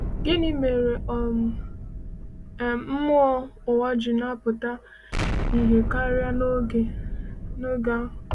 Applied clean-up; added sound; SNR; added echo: none; Explosion; 5 dB; none.